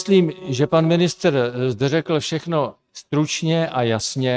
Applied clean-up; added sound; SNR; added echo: neural mask model RNNoise.